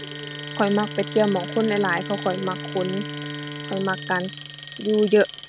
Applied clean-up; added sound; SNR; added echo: none; Alarm + Bowed string instrument; 8 dB; none.